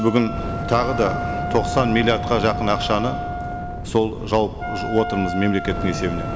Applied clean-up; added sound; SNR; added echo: none; Wind instrument, woodwind instrument + Fire; 4 dB; none.